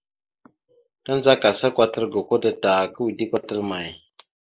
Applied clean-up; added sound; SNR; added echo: neural mask model Resemble Enhance denoiser.